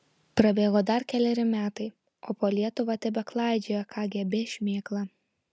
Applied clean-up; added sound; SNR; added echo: none; none; none; none.